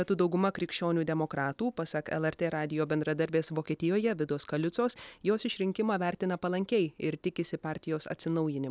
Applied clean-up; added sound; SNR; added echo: none; none; none; none.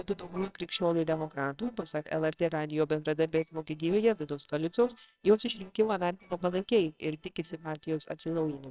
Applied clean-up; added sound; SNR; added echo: neural separator model SepFormer WHAMR!.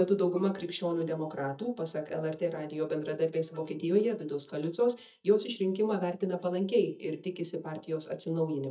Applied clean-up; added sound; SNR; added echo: neural mask model DeepFilterNet 3.